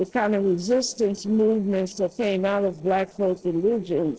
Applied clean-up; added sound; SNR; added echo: neural separator model SepFormer DNS4.